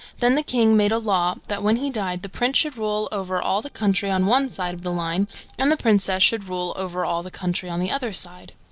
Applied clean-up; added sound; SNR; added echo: neural separator model SepFormer DNS4.